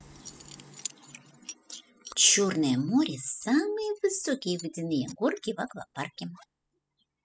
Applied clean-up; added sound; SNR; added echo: classical method spectral subtraction.